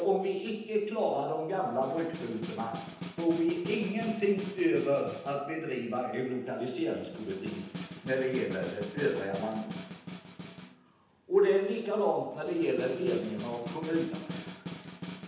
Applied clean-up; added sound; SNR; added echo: none; Snare drum; 12 dB; reverberation time 0.9 s.